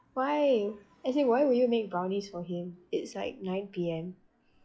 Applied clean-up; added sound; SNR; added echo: classical method log-MMSE.